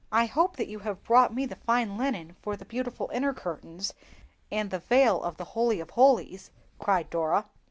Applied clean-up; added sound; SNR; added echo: none; none; none; none.